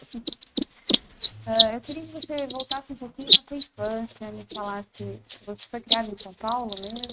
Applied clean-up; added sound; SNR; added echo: neural mask model RNNoise.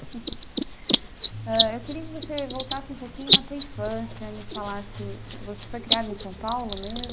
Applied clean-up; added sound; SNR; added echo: none; Bird; -4 dB; none.